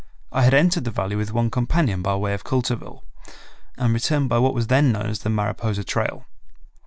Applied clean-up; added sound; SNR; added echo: none; none; none; none.